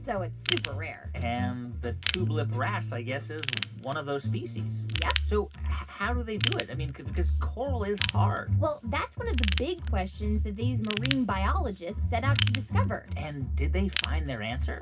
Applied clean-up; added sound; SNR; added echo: none; Ratchet, pawl / Tools; 5 dB; reverberation time 0.4 s.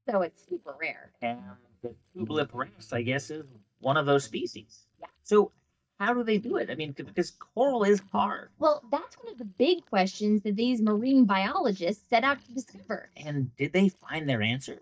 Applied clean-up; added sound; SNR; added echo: neural mask model DeepFilterNet 3.